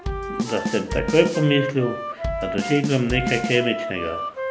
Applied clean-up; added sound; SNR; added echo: none; Wind instrument, woodwind instrument + Drum kit; 5 dB; none.